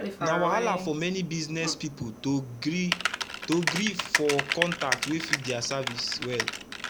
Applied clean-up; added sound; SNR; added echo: none; Typing; 2 dB; none.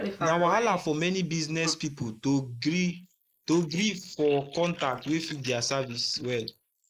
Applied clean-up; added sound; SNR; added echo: neural mask model Resemble Enhance denoiser.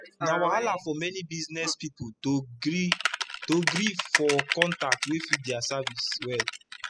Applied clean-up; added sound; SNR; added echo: classical method spectral subtraction.